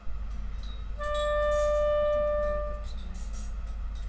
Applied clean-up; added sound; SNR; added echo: none; Wind instrument, woodwind instrument; -4 dB; reverberation time 1.1 s.